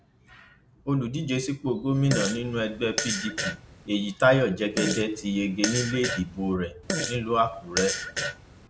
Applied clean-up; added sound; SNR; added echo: none; Fart; 5 dB; none.